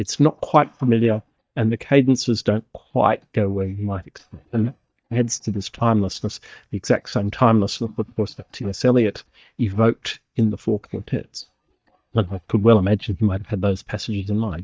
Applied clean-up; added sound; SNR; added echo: neural mask model DeepFilterNet 3.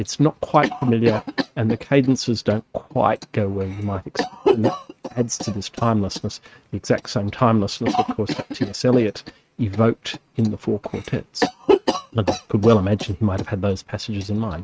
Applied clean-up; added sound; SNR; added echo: neural mask model RNNoise.